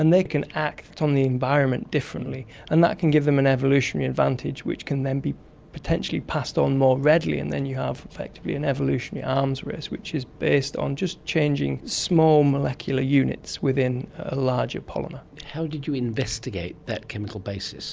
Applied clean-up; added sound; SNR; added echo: none; none; none; none.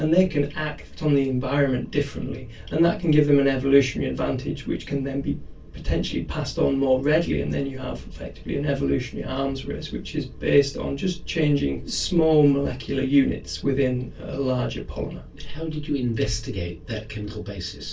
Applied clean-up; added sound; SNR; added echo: none; none; none; reverberation time 0.2 s.